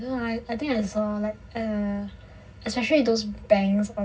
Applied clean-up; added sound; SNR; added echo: none; none; none; reverberation time 0.4 s.